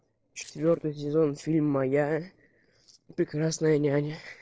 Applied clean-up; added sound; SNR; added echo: neural separator model SepFormer DNS4.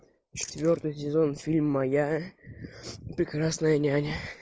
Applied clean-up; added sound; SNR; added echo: neural mask model Resemble Enhance denoiser.